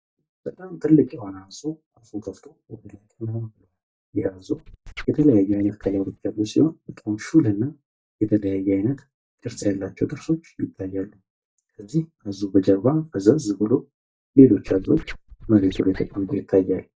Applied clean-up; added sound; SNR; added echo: neural mask model DeepFilterNet 3.